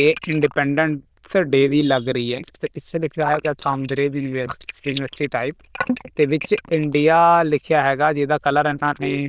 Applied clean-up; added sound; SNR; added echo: neural diffusion model UNIVERSE++.